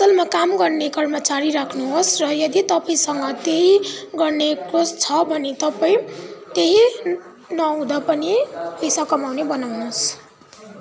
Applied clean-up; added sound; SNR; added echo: none; none; none; none.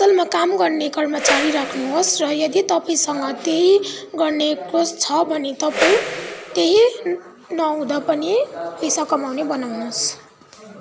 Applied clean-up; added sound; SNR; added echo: none; Whoosh, swoosh, swish; 5 dB; none.